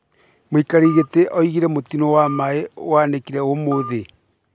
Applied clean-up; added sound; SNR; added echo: none; Telephone; 18 dB; none.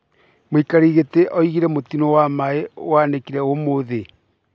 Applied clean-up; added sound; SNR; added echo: none; none; none; none.